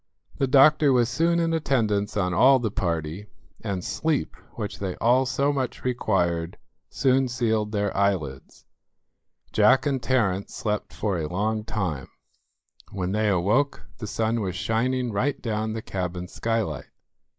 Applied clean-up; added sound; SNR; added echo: neural mask model Resemble Enhance denoiser.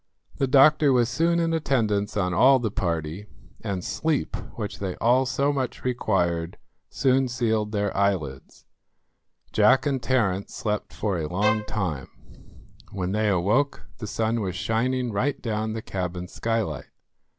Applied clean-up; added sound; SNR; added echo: none; Bowed string instrument; 6 dB; none.